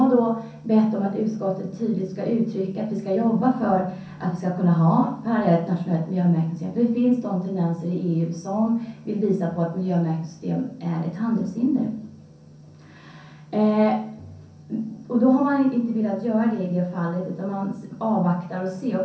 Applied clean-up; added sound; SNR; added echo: none; none; none; reverberation time 0.6 s.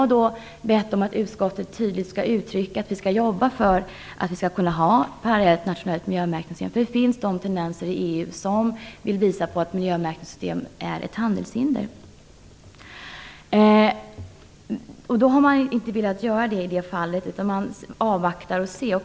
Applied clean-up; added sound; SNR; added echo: none; none; none; none.